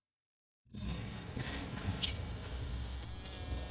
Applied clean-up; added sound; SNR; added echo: neural mask model DeepFilterNet 3.